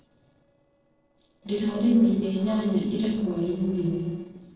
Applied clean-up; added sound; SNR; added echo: neural separator model SepFormer DNS4.